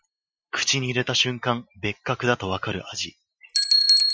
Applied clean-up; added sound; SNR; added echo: classical method Wiener filter.